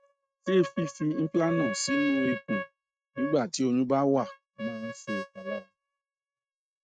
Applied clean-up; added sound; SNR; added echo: neural mask model RNNoise.